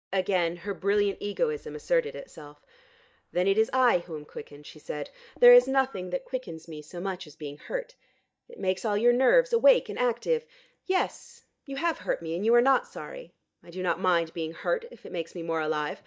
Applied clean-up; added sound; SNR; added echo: neural mask model DeepFilterNet 3.